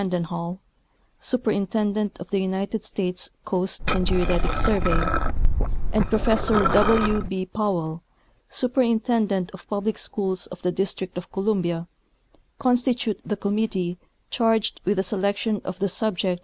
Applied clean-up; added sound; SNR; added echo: none; Liquid; -4 dB; none.